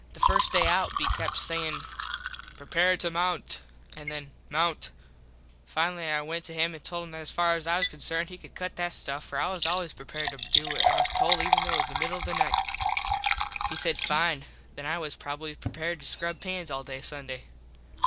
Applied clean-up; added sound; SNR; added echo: none; Liquid; -1 dB; none.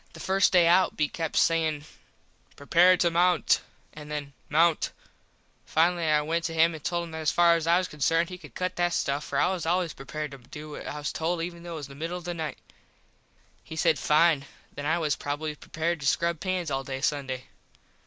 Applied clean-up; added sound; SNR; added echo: none; none; none; none.